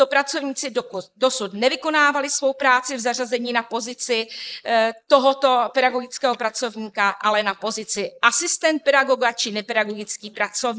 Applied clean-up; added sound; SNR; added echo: neural mask model Resemble Enhance denoiser.